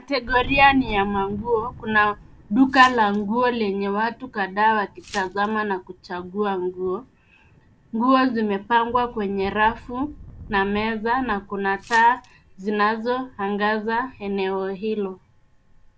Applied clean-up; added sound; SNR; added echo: none; Glass + Thunder; 19 dB; none.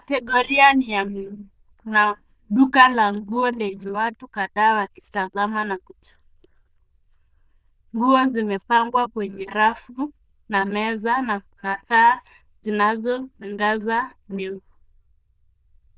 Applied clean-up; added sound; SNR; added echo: neural diffusion model UNIVERSE++.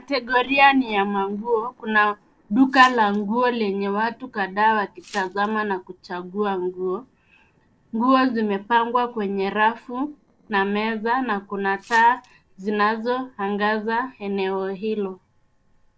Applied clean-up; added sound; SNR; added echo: neural separator model SepFormer DNS4.